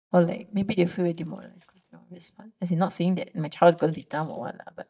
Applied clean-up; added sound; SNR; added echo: neural mask model DeepFilterNet 3.